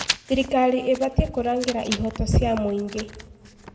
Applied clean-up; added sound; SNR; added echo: none; Writing; 12 dB; reverberation time 1.1 s.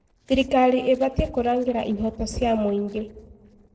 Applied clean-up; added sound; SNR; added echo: neural separator model SepFormer DNS4.